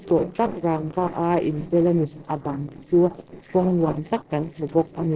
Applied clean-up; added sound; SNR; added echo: neural separator model SepFormer DNS4.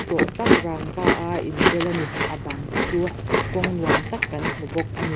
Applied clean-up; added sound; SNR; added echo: none; Chewing, mastication; -4 dB; none.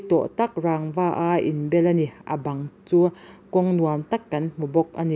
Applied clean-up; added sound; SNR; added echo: none; none; none; none.